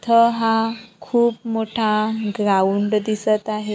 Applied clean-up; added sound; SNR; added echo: none; none; none; none.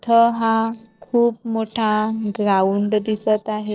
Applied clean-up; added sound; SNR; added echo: neural separator model SepFormer DNS4.